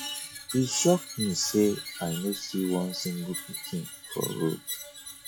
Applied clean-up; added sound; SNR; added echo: classical method log-MMSE.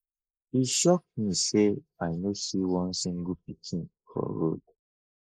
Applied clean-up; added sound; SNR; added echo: neural mask model Resemble Enhance denoiser.